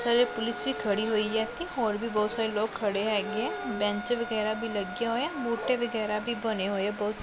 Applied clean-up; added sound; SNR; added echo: none; Wind instrument, woodwind instrument; 13 dB; none.